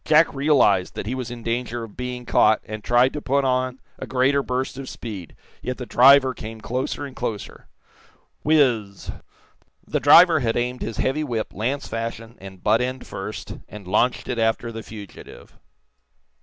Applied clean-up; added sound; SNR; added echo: none; none; none; none.